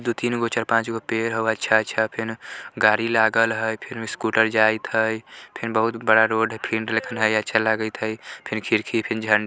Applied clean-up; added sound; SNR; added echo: none; none; none; none.